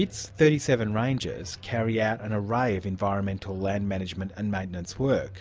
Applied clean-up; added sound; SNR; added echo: none; none; none; none.